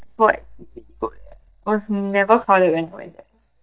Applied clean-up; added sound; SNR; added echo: neural mask model DeepFilterNet 3.